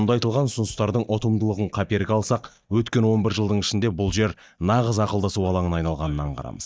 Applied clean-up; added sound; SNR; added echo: neural mask model DeepFilterNet 3.